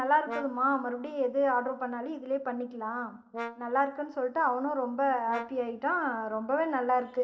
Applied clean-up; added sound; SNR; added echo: neural separator model SepFormer DNS4.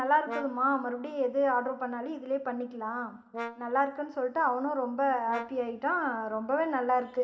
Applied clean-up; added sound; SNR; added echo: none; Brass instrument; 14 dB; reverberation time 1.3 s.